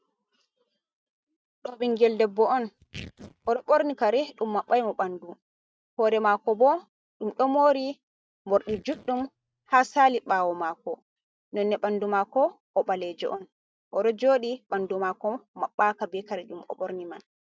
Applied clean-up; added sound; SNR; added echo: neural mask model RNNoise.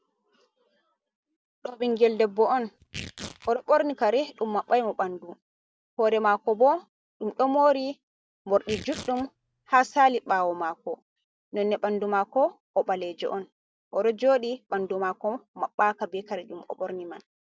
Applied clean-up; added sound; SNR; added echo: none; Tearing; 18 dB; none.